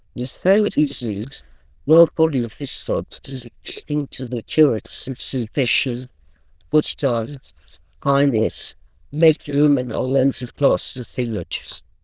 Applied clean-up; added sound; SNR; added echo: neural diffusion model UNIVERSE++.